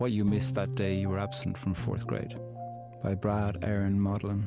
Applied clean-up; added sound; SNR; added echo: none; none; none; none.